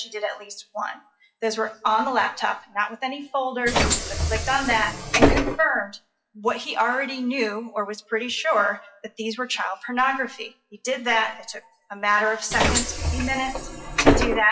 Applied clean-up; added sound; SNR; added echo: classical method WPE with log-MMSE.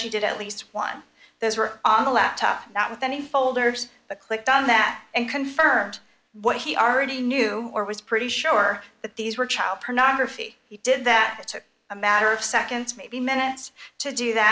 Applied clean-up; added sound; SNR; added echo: none; none; none; none.